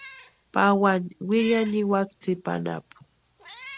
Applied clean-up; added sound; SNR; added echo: none; Meow; 20 dB; none.